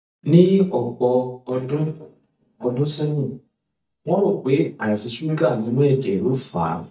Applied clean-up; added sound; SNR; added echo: neural mask model DeepFilterNet 3.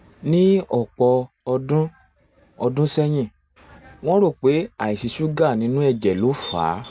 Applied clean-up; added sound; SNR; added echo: none; none; none; none.